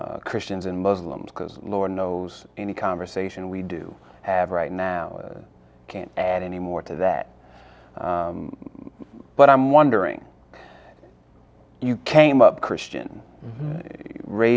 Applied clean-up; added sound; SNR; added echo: none; none; none; none.